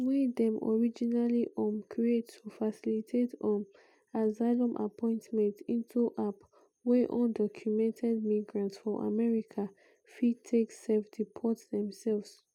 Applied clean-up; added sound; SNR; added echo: none; none; none; none.